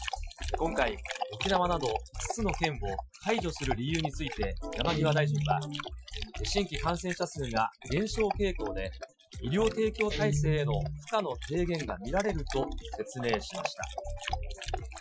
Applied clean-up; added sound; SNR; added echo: classical method Wiener filter.